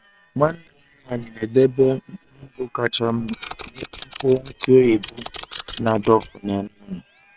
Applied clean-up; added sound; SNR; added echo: neural separator model SepFormer WHAM!.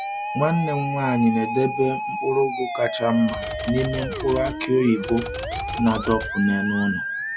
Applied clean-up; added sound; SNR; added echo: none; Musical instrument + Typewriter; 6 dB; none.